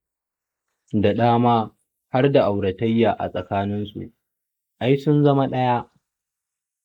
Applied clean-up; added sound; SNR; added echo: neural mask model Resemble Enhance denoiser.